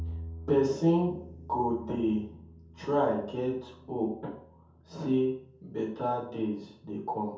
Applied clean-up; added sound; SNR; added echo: none; Bowed string instrument; 16 dB; reverberation time 0.6 s.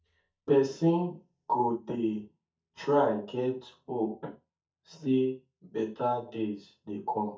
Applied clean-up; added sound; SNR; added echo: neural mask model DeepFilterNet 3.